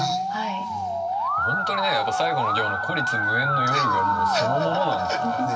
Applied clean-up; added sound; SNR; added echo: none; Musical instrument; -5 dB; reverberation time 1.9 s.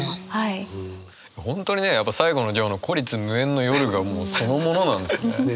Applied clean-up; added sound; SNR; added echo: none; none; none; none.